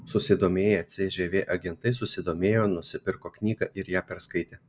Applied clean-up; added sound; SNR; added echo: none; none; none; none.